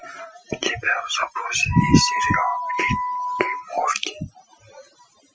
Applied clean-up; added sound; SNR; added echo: classical method Wiener filter.